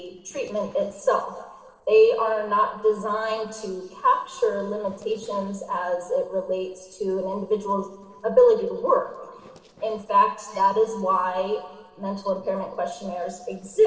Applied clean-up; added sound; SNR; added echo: neural separator model SepFormer DNS4.